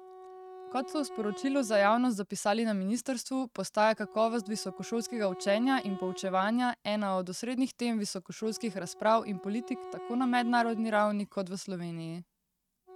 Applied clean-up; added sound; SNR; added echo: neural mask model RNNoise.